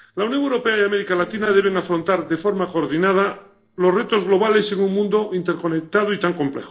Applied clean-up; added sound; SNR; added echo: neural separator model SepFormer DNS4.